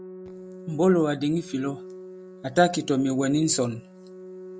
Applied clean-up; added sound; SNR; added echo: none; Organ; 16 dB; none.